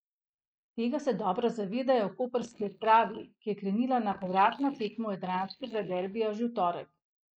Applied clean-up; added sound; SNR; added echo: neural mask model Resemble Enhance denoiser.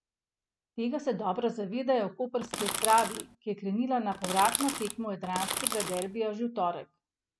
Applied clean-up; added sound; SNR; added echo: none; Crackle; 2 dB; none.